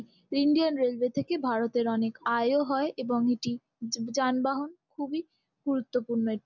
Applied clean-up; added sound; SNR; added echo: none; none; none; none.